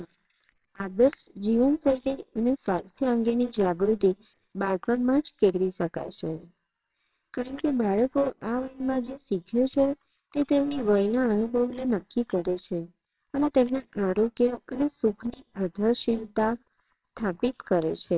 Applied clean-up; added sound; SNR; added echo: neural separator model SepFormer WHAMR!.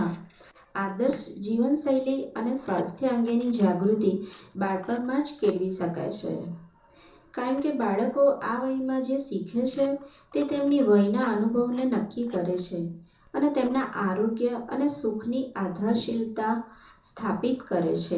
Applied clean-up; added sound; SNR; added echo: neural separator model SepFormer DNS4.